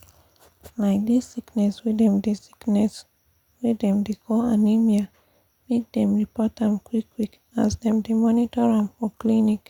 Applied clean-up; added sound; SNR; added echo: none; none; none; none.